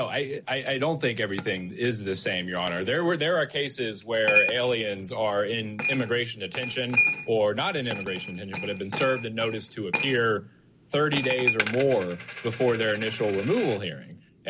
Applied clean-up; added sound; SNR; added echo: none; Coin (dropping); 0 dB; none.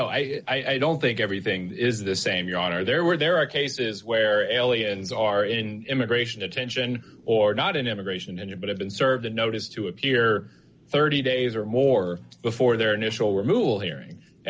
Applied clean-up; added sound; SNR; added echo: none; none; none; none.